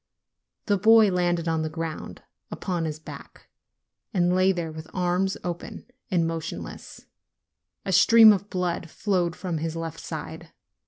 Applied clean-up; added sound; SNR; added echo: none; none; none; none.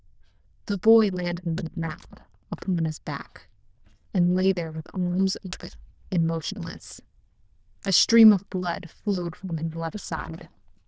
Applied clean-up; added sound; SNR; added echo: neural diffusion model UNIVERSE++.